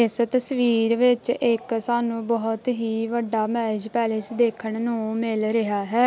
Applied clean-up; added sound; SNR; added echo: none; none; none; none.